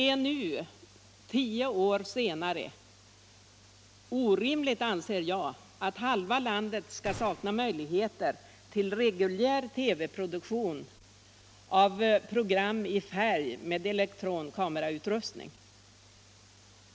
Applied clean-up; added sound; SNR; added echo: none; Gunshot, gunfire; 16 dB; none.